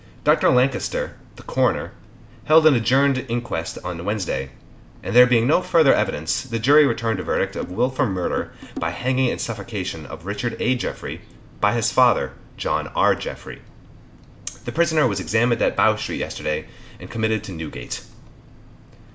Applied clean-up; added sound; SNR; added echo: none; Drum; 14 dB; none.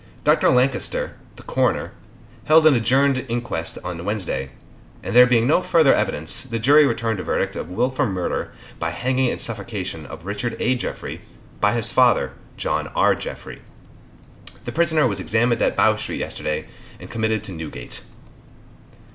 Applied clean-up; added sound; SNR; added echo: none; none; none; none.